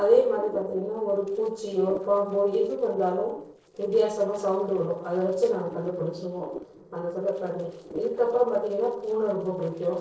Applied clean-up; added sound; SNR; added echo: neural separator model SepFormer DNS4.